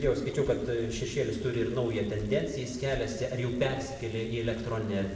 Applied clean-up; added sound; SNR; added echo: none; Bicycle; 15 dB; reverberation time 1.0 s.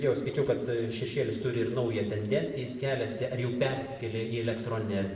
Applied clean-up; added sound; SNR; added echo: neural separator model SepFormer DNS4.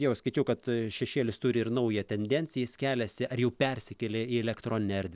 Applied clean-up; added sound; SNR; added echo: none; none; none; none.